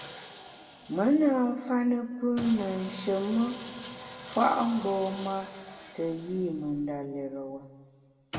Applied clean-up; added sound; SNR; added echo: none; Sawing; 15 dB; reverberation time 1.3 s.